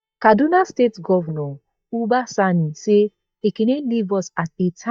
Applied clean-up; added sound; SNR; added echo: neural mask model DeepFilterNet 3.